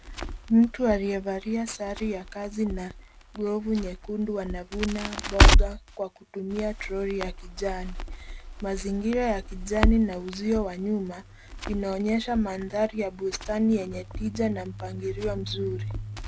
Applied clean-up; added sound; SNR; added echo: none; Crackle; 1 dB; none.